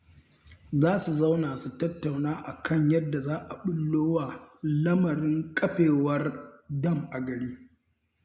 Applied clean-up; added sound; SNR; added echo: none; none; none; none.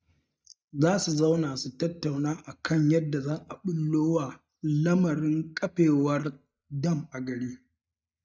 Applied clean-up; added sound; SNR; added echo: neural mask model DeepFilterNet 3.